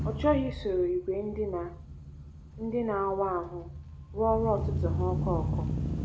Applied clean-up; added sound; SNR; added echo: none; Engine starting / Accelerating, revving, vroom / Motor vehicle (road); 3 dB; none.